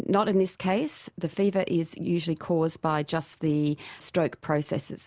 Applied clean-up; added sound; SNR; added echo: none; none; none; none.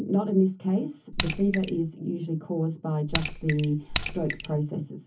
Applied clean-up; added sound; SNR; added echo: none; Raindrop / Splash, splatter; 6 dB; reverberation time 0.3 s.